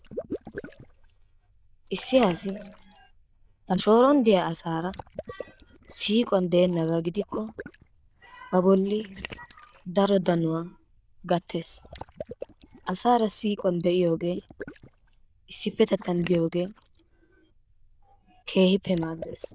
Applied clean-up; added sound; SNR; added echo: neural diffusion model UNIVERSE++.